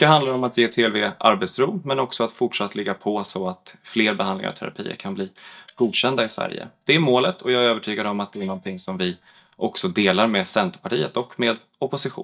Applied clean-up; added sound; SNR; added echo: neural mask model DeepFilterNet 3.